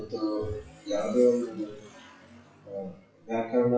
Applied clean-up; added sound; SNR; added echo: classical method WPE with log-MMSE.